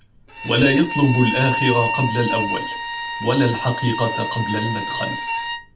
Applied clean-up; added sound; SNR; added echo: none; Bowed string instrument; 5 dB; reverberation time 0.2 s.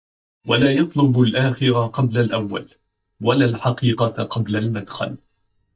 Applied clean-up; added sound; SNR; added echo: neural mask model DeepFilterNet 3.